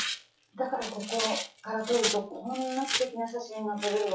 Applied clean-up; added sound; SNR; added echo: classical method WPE with log-MMSE.